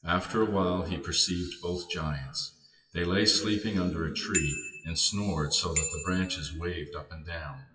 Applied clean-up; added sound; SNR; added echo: classical method WPE with log-MMSE.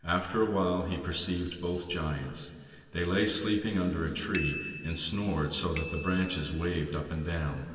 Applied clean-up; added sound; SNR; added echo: none; Bicycle bell; 7 dB; reverberation time 2.3 s.